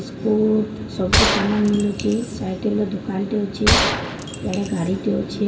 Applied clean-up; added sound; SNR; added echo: none; Gunshot, gunfire; 2 dB; reverberation time 1.8 s.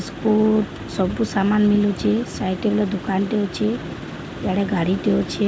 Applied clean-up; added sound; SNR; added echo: none; none; none; none.